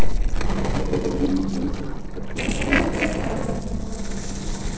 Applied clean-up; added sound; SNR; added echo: neural separator model SepFormer DNS4.